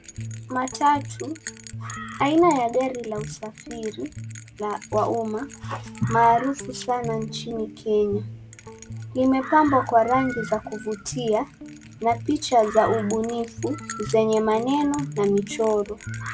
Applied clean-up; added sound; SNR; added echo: none; Guitar + Bell; 14 dB; none.